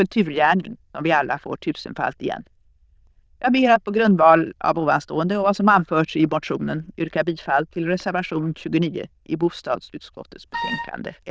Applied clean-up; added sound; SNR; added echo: neural diffusion model UNIVERSE++.